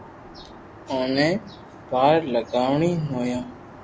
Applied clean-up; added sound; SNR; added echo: none; Aircraft; 19 dB; none.